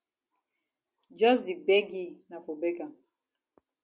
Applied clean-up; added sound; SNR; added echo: none; none; none; none.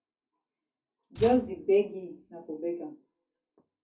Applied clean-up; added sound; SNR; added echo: none; Slam / Tools; 14 dB; reverberation time 0.3 s.